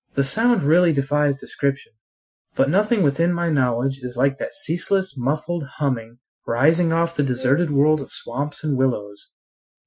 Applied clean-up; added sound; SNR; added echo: classical method Wiener filter.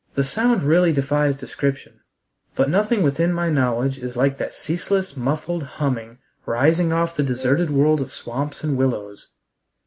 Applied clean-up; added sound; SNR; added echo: none; Wind instrument, woodwind instrument; 12 dB; none.